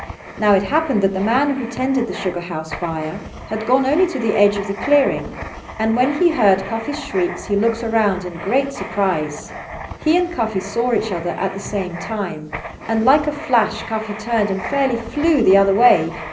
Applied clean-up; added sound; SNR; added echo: none; Writing; 13 dB; reverberation time 0.5 s.